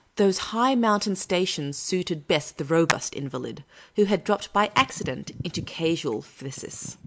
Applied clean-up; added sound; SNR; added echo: neural mask model Resemble Enhance denoiser.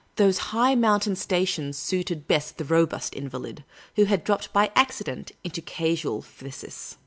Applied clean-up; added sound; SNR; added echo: none; none; none; none.